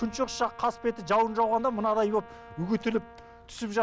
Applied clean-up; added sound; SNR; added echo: none; Brass instrument; 20 dB; none.